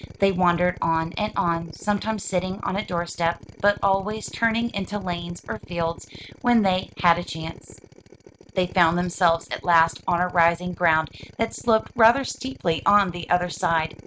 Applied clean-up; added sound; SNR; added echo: neural mask model RNNoise.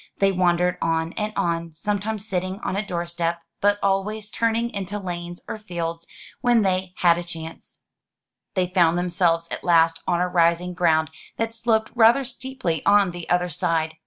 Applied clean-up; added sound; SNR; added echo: none; none; none; none.